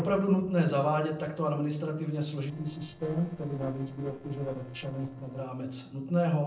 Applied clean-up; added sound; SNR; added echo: neural separator model SepFormer DNS4.